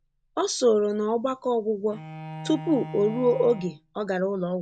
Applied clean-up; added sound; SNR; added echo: none; Bowed string instrument; 16 dB; none.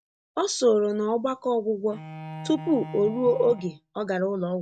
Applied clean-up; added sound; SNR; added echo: neural mask model RNNoise.